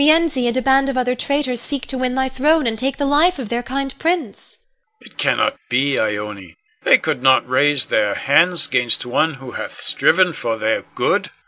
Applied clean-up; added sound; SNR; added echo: none; none; none; none.